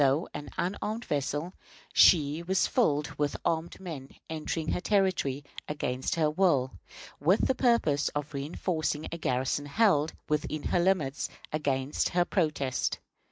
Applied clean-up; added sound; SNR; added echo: none; none; none; none.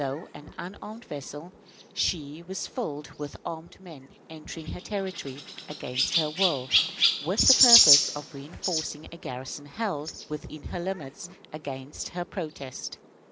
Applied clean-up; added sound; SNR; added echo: none; Chirp, tweet; -3 dB; none.